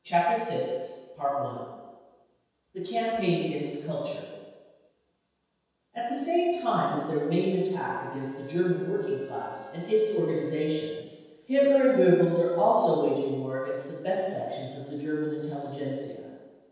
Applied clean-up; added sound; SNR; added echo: none; Organ; 18 dB; reverberation time 1.2 s.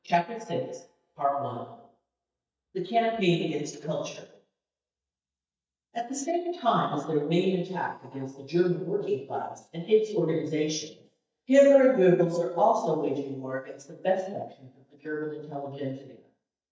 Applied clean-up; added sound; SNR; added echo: neural mask model DeepFilterNet 3.